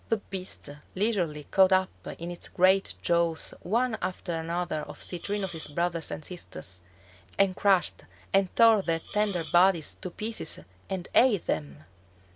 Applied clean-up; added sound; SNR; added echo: none; Hiss; 17 dB; none.